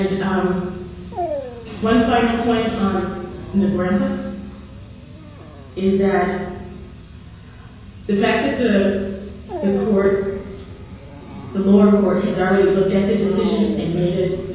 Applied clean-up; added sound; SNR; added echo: none; Dog; 16 dB; reverberation time 1.0 s.